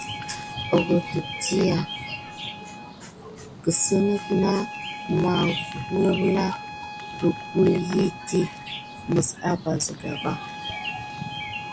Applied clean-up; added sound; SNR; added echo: none; Bird vocalization, bird call, bird song + Bowed string instrument; 10 dB; none.